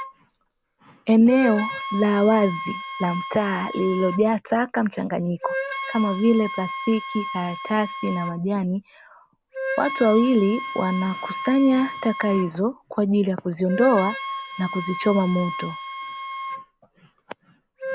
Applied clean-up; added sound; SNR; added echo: none; Wind instrument, woodwind instrument; 10 dB; none.